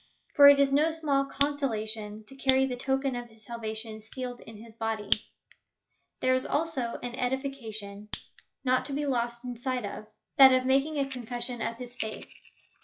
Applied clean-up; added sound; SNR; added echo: classical method log-MMSE.